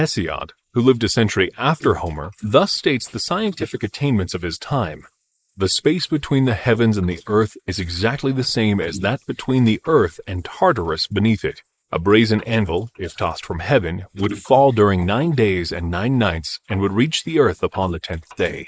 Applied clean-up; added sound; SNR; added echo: neural mask model Resemble Enhance denoiser.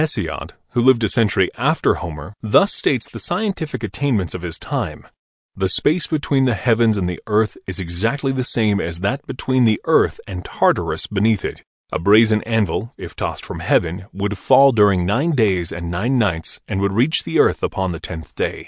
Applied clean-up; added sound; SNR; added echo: none; none; none; none.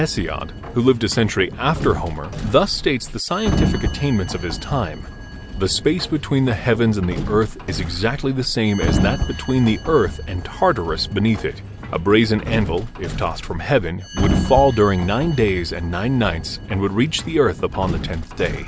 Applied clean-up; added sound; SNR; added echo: none; Sliding door; 7 dB; none.